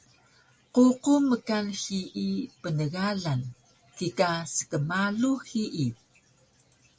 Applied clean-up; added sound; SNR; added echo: none; none; none; none.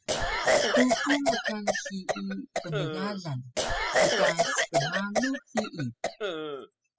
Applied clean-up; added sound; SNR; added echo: classical method spectral subtraction.